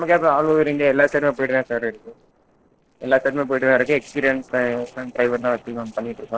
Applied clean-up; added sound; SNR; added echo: neural separator model SepFormer DNS4.